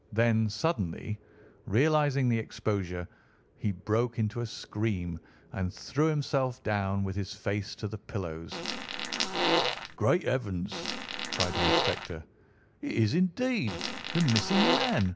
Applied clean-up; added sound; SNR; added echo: none; Fart; 0 dB; none.